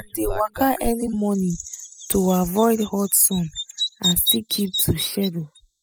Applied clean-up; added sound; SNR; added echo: classical method spectral subtraction.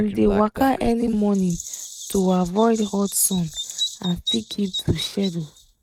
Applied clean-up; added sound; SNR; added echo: neural mask model RNNoise.